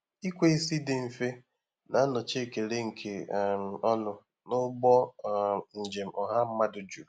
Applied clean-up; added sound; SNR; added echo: none; none; none; none.